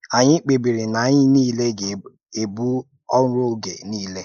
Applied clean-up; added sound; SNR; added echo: neural mask model Resemble Enhance denoiser.